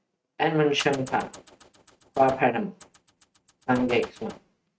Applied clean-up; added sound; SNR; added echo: neural mask model RNNoise.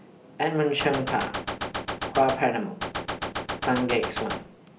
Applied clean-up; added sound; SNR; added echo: none; Gunshot, gunfire; 4 dB; none.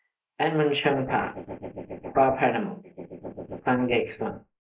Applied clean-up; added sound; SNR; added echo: neural mask model Resemble Enhance denoiser.